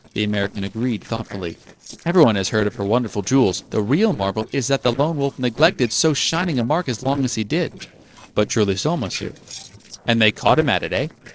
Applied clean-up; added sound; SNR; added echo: neural separator model SepFormer DNS4.